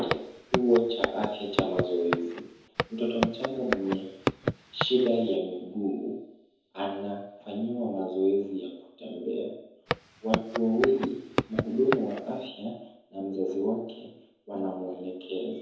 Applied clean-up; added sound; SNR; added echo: none; Walk, footsteps; 2 dB; reverberation time 0.9 s.